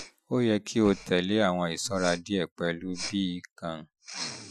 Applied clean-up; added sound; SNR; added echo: classical method Wiener filter.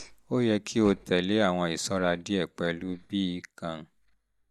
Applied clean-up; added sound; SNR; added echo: neural mask model DeepFilterNet 3.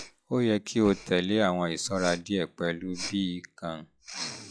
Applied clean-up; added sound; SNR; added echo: classical method log-MMSE.